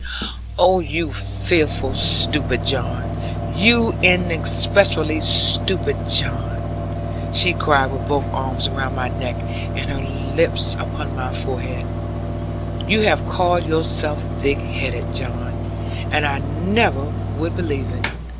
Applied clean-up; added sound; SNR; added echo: none; Mechanical fan; 3 dB; none.